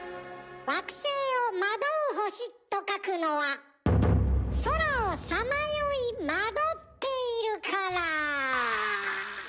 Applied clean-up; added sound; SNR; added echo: none; none; none; none.